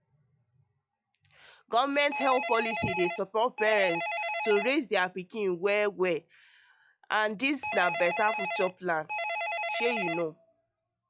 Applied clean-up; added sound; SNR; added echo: classical method log-MMSE.